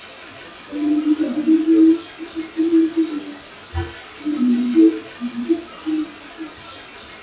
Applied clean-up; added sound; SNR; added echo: classical method WPE with log-MMSE.